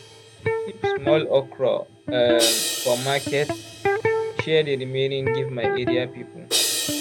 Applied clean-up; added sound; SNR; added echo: none; Electric guitar + Crash cymbal; 1 dB; none.